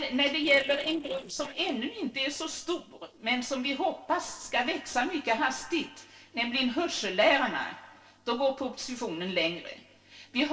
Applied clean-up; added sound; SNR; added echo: neural separator model SepFormer DNS4.